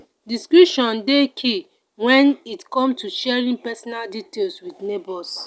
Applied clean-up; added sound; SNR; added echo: none; none; none; none.